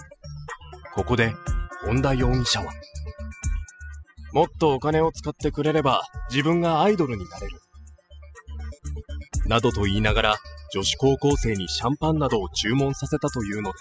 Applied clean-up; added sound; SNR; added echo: classical method spectral subtraction.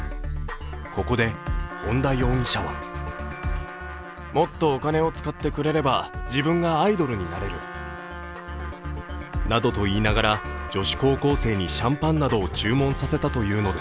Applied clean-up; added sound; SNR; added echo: none; Trumpet + Trumpet; 14 dB; none.